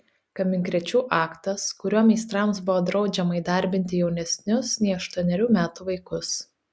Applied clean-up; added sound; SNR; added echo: none; none; none; none.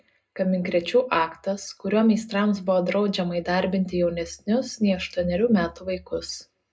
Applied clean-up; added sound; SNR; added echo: none; none; none; reverberation time 0.2 s.